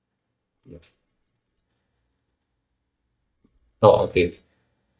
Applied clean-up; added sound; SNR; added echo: neural mask model DeepFilterNet 3.